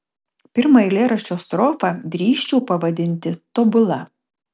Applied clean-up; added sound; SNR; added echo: none; none; none; none.